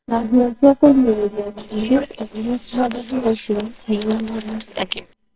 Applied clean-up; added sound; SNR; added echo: neural separator model SepFormer WHAMR!.